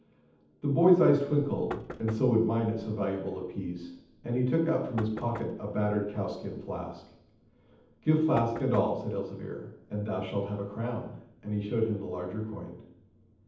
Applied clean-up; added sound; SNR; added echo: none; Knock; 14 dB; reverberation time 0.8 s.